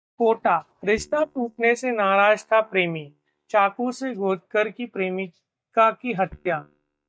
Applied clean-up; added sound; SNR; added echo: neural mask model DeepFilterNet 3.